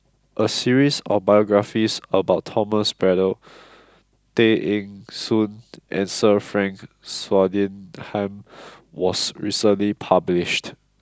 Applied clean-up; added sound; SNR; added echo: none; none; none; none.